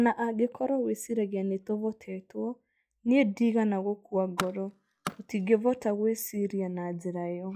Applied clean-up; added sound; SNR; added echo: classical method log-MMSE.